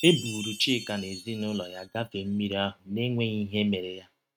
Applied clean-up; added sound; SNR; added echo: neural mask model RNNoise.